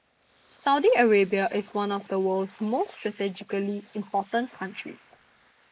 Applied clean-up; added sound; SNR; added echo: neural mask model Resemble Enhance denoiser.